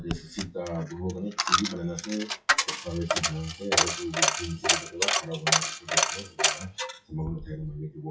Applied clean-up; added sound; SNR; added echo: classical method WPE with log-MMSE.